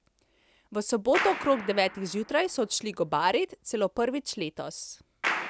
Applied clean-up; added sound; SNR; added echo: none; Clapping; 9 dB; none.